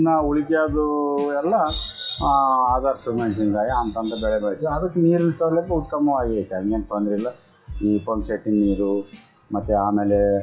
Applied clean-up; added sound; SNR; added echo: classical method WPE with log-MMSE.